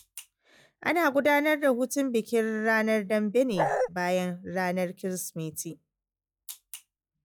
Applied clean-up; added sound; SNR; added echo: classical method log-MMSE.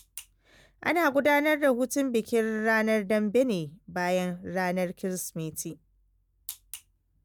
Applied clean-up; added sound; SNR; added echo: none; none; none; none.